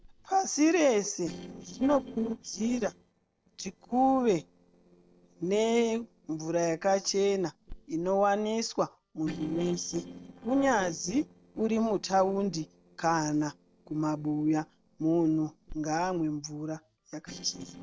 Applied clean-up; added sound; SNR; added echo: neural separator model SepFormer DNS4.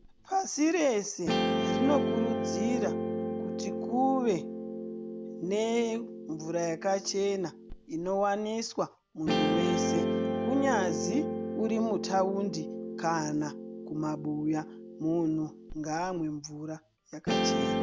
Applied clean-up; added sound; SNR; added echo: none; Guitar; 2 dB; none.